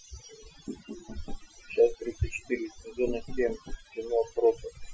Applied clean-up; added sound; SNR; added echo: classical method Wiener filter.